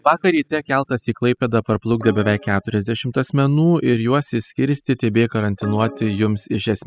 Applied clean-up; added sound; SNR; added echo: classical method spectral subtraction.